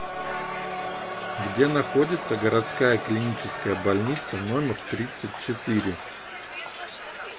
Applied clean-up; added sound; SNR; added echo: none; Crowd; 7 dB; none.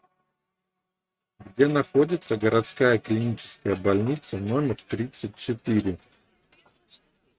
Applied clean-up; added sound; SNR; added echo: neural mask model RNNoise.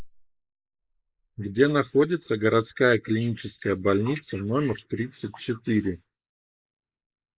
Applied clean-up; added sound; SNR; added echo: neural mask model Resemble Enhance denoiser.